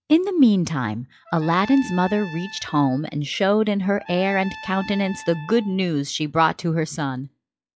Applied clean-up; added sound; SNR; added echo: classical method log-MMSE.